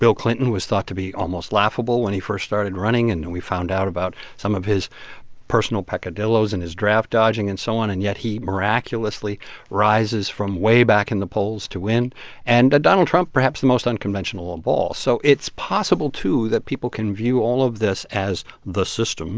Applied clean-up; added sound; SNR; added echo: none; none; none; none.